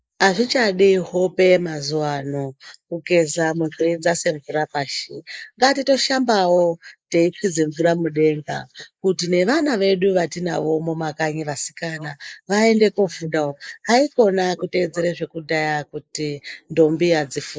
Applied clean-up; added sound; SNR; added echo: neural mask model Resemble Enhance denoiser.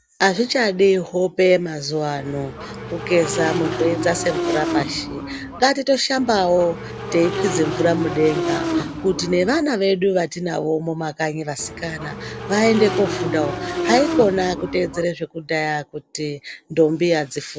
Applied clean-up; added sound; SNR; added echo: none; Motorcycle / Engine; 5 dB; none.